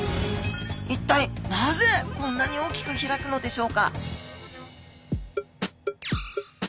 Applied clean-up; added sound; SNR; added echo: none; Harmonica; 12 dB; none.